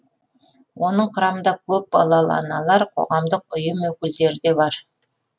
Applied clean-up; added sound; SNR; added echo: none; none; none; none.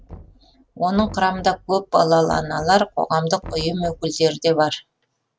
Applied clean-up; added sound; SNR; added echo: none; Knock; 19 dB; none.